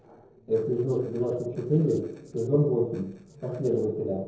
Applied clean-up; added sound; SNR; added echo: neural separator model SepFormer DNS4.